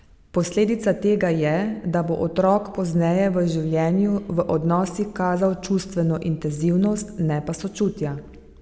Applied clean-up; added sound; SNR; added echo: none; none; none; none.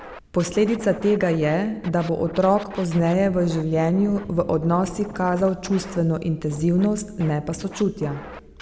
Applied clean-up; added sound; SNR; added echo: none; Scratching (performance technique); 18 dB; none.